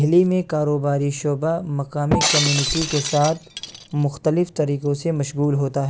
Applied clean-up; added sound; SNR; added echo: none; Shatter; 5 dB; none.